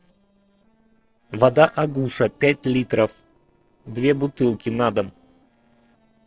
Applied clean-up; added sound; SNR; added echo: neural separator model SepFormer DNS4.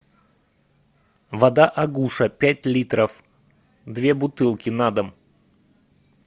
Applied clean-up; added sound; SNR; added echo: none; none; none; none.